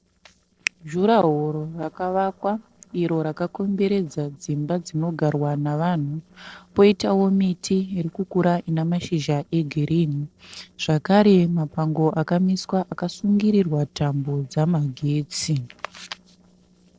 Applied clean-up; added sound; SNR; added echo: neural separator model SepFormer DNS4.